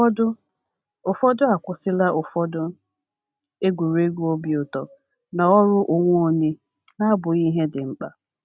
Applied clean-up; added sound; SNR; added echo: none; none; none; none.